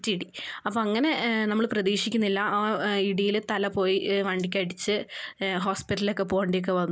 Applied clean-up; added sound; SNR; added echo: none; none; none; none.